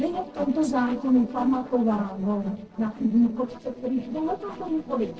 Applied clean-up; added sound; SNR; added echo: neural separator model SepFormer DNS4.